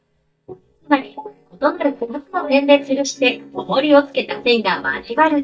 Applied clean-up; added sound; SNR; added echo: neural mask model DeepFilterNet 3.